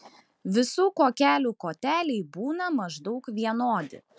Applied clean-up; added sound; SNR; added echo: none; none; none; none.